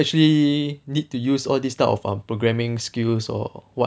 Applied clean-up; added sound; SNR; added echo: none; none; none; none.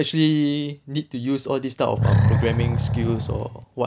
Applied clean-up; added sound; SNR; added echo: none; Animal; -2 dB; none.